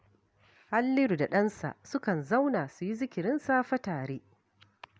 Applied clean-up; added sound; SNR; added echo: none; none; none; none.